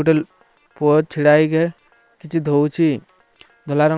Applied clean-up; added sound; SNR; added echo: neural separator model SepFormer WHAM!.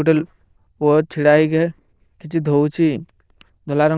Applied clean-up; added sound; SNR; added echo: neural diffusion model UNIVERSE++.